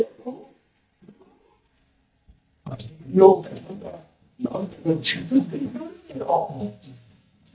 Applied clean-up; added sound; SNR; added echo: neural mask model DeepFilterNet 3.